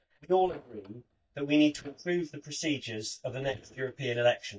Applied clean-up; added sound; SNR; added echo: neural mask model DeepFilterNet 3.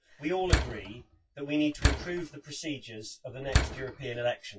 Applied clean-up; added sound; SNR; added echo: classical method WPE with log-MMSE.